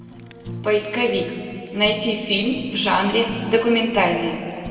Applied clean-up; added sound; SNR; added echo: none; Fire; 15 dB; reverberation time 2.1 s.